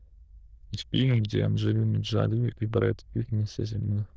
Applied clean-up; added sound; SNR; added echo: neural diffusion model UNIVERSE++.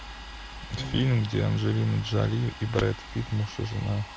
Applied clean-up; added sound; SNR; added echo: none; Bowed string instrument + Domestic sounds, home sounds; 15 dB; none.